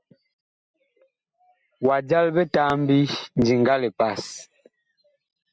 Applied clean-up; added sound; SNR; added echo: none; none; none; none.